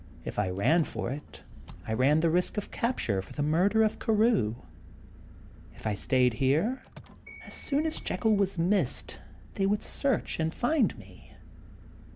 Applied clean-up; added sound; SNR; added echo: none; Bell + Engine; 17 dB; none.